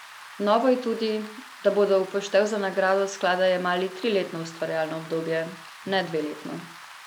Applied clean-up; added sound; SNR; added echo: none; Rain; 18 dB; none.